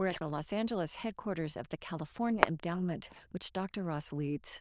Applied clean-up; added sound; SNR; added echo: neural diffusion model UNIVERSE++.